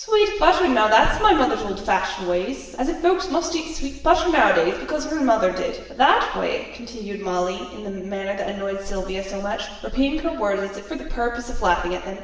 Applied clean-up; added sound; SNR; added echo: none; none; none; reverberation time 1.1 s.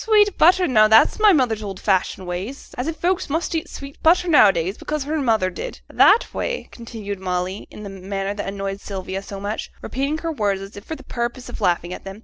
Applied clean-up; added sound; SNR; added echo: none; none; none; none.